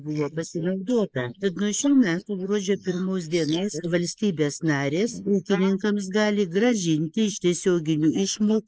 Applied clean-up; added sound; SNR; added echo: neural mask model Resemble Enhance denoiser.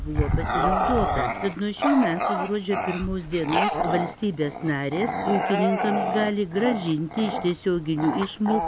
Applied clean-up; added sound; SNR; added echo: none; Bark / Growling; 1 dB; none.